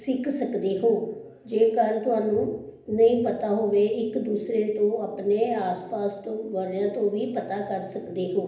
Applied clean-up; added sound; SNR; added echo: none; none; none; reverberation time 0.8 s.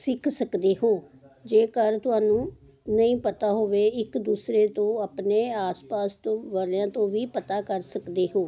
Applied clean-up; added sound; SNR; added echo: none; none; none; none.